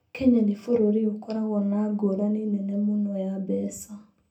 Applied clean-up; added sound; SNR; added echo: none; none; none; reverberation time 0.3 s.